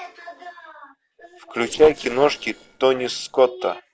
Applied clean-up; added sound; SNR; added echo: neural separator model SepFormer DNS4.